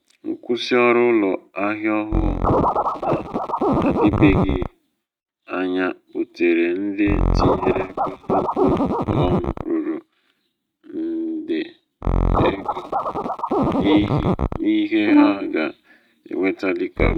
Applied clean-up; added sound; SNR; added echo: neural mask model RNNoise.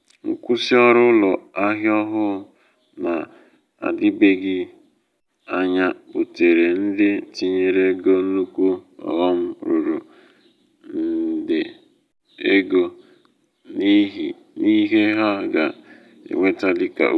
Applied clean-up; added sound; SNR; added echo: none; none; none; none.